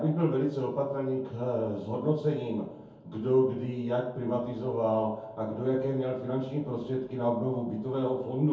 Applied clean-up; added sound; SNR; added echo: none; none; none; reverberation time 0.6 s.